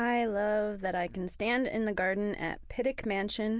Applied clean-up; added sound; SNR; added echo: none; none; none; none.